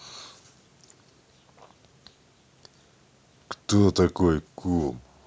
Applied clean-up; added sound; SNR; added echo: none; none; none; none.